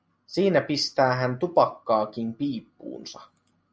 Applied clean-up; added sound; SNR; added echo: none; none; none; none.